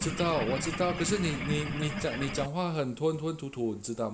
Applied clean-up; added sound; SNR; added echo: none; Engine / Boat, Water vehicle; 4 dB; none.